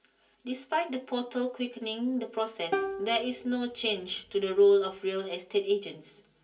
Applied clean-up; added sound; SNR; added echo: none; Plucked string instrument; 8 dB; reverberation time 0.3 s.